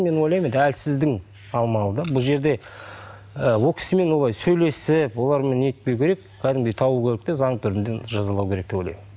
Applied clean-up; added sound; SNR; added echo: none; none; none; none.